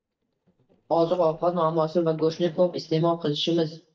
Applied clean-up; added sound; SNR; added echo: neural mask model DeepFilterNet 3.